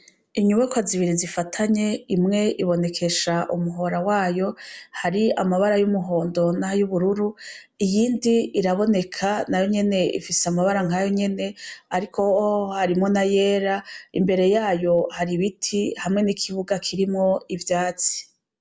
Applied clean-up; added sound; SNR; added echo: none; none; none; none.